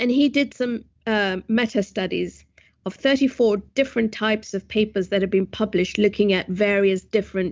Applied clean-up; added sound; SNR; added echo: none; none; none; none.